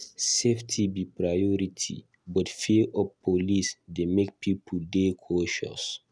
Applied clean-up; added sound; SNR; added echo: none; none; none; none.